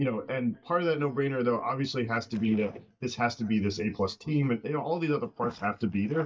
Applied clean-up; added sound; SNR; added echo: neural mask model DeepFilterNet 3.